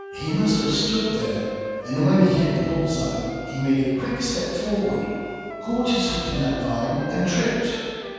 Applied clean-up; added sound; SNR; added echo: none; Wind instrument, woodwind instrument; 13 dB; reverberation time 2.1 s.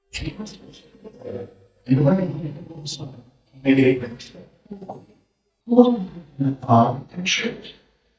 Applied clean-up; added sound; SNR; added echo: neural mask model DeepFilterNet 3.